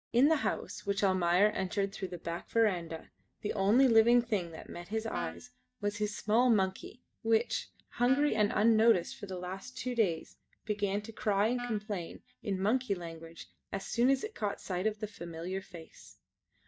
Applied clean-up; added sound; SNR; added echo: neural mask model DeepFilterNet 3.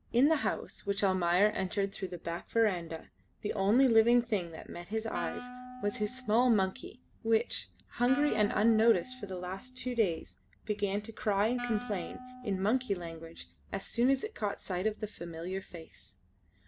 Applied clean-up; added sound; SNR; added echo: none; Wind instrument, woodwind instrument; 15 dB; none.